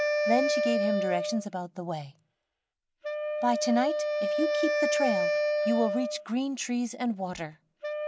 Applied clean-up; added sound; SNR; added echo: none; Wind instrument, woodwind instrument; -1 dB; none.